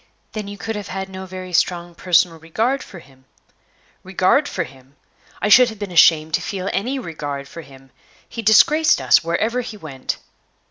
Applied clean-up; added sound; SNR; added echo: none; none; none; none.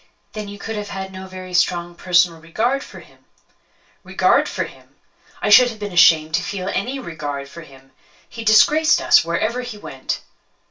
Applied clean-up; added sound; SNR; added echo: none; none; none; reverberation time 0.2 s.